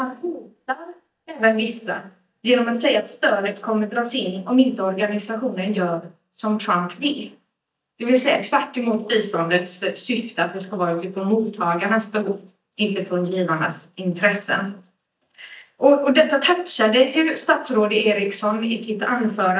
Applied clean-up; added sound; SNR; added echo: neural mask model DeepFilterNet 3.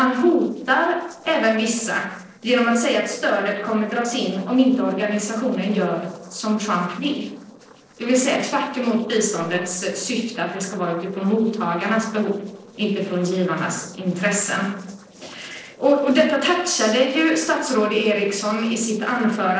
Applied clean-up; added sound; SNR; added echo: neural separator model SepFormer DNS4.